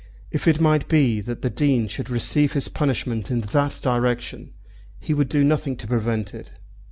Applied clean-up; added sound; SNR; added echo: none; none; none; none.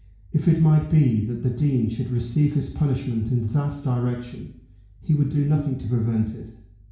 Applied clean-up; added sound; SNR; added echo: none; none; none; reverberation time 0.6 s.